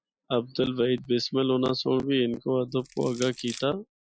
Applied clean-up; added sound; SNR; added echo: classical method Wiener filter.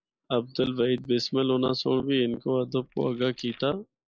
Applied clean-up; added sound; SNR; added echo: neural mask model Resemble Enhance denoiser.